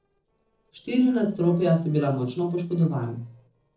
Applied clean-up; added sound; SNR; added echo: neural separator model SepFormer DNS4.